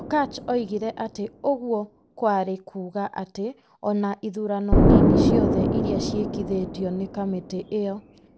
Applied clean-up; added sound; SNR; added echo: none; Explosion; -3 dB; none.